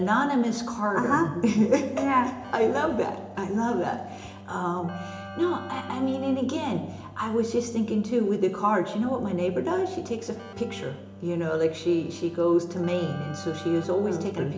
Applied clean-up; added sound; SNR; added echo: none; Keyboard (musical); 15 dB; reverberation time 0.8 s.